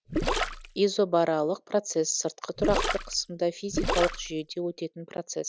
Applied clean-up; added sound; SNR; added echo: none; Gurgling; 2 dB; none.